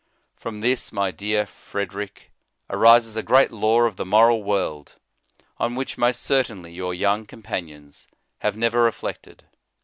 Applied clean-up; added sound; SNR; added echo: none; none; none; none.